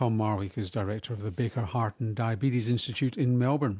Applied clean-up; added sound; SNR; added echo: none; none; none; none.